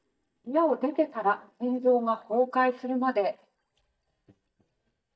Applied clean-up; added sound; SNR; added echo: neural mask model DeepFilterNet 3.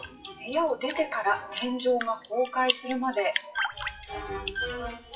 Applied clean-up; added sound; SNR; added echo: classical method WPE with log-MMSE.